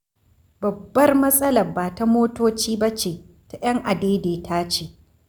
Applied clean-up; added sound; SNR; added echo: none; none; none; none.